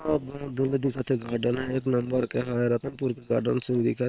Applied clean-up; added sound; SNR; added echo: neural separator model SepFormer WHAM!.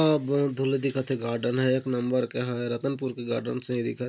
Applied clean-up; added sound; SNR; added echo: none; none; none; none.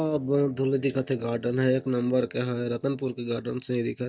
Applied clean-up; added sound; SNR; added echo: neural mask model DeepFilterNet 3.